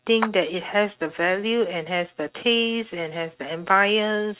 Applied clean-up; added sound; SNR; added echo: neural mask model RNNoise.